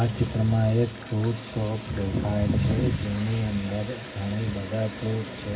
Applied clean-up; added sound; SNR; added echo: none; Bathtub (filling or washing); 19 dB; reverberation time 0.4 s.